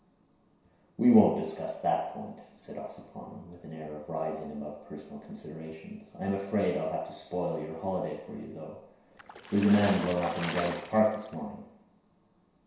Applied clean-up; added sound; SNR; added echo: none; Water / Splash, splatter; 9 dB; reverberation time 0.7 s.